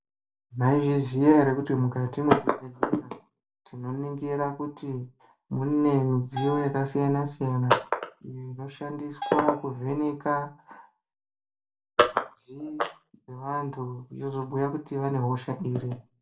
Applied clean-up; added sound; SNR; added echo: none; Bell; 14 dB; reverberation time 0.3 s.